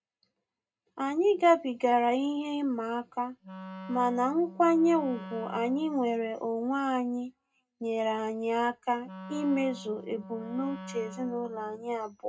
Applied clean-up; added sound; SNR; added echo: none; Wind instrument, woodwind instrument; 15 dB; reverberation time 0.2 s.